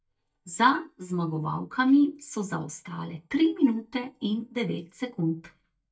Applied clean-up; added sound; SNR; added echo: neural mask model DeepFilterNet 3.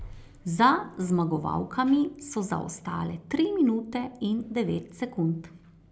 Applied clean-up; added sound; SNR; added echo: none; none; none; none.